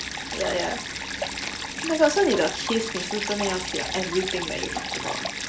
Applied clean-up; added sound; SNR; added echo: none; Stream; 5 dB; none.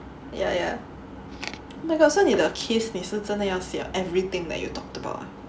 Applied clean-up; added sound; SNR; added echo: none; none; none; none.